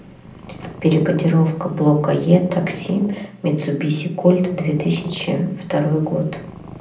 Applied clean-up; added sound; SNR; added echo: none; Purr; 20 dB; reverberation time 0.6 s.